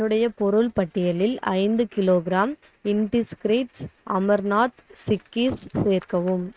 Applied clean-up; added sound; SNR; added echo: neural mask model RNNoise.